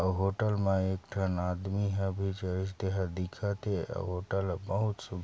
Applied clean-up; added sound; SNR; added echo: none; none; none; none.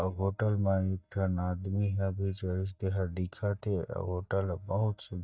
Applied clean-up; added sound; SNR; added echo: neural mask model DeepFilterNet 3.